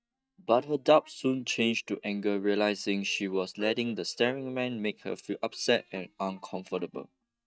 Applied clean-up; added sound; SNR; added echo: neural mask model DeepFilterNet 3.